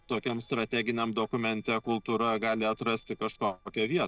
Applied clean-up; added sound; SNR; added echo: neural separator model SepFormer DNS4.